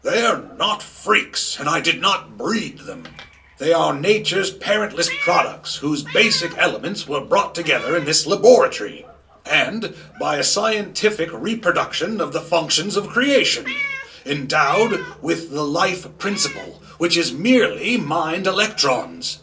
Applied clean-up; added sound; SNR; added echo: none; Meow; 17 dB; reverberation time 0.2 s.